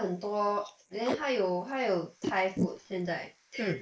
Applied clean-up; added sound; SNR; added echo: neural mask model Resemble Enhance denoiser.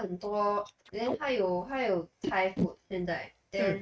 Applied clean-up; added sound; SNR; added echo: neural mask model RNNoise.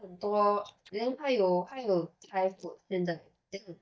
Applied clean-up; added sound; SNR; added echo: neural mask model DeepFilterNet 3.